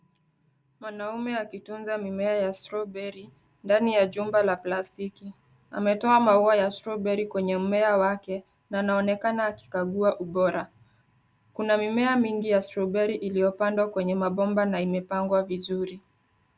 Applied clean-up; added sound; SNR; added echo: none; none; none; none.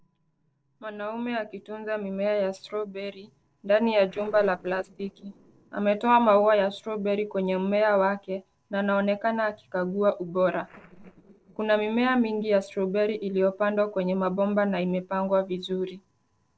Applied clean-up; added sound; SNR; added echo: neural separator model SepFormer DNS4.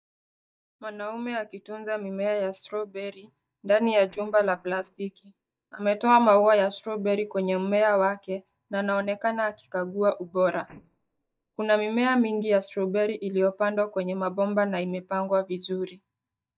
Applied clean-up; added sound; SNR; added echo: neural mask model DeepFilterNet 3.